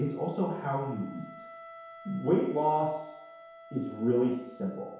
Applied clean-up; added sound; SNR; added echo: none; Wind instrument, woodwind instrument; 18 dB; reverberation time 1.0 s.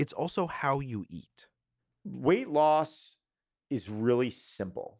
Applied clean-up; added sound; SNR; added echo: none; none; none; none.